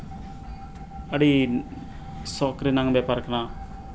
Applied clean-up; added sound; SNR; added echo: none; none; none; none.